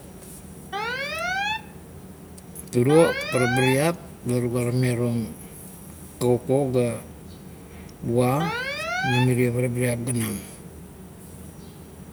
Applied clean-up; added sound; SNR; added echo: none; Alarm; 5 dB; none.